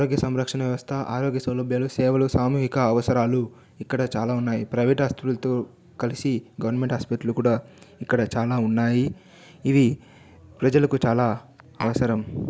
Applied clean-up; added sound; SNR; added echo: none; Tap; 11 dB; none.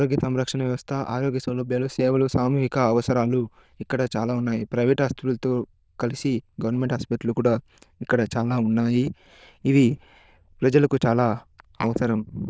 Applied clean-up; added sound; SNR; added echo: neural diffusion model UNIVERSE++.